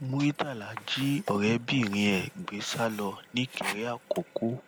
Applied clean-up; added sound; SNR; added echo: none; Sink (filling or washing); 14 dB; none.